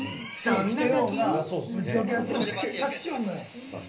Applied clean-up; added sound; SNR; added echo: none; none; none; reverberation time 0.3 s.